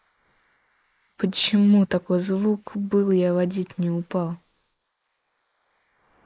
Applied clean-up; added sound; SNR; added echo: neural mask model Resemble Enhance denoiser.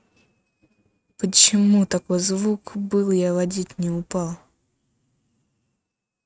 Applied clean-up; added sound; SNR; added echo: neural mask model RNNoise.